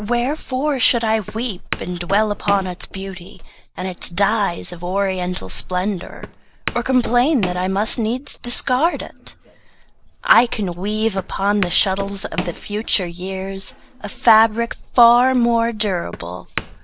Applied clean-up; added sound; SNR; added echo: none; Walk, footsteps; 15 dB; none.